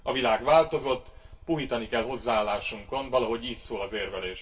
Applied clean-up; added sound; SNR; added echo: none; Aircraft; 20 dB; reverberation time 0.2 s.